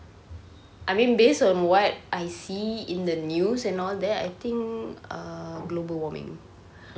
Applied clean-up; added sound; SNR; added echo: none; none; none; none.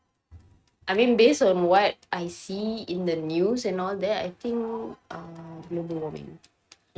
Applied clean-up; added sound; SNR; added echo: neural mask model RNNoise.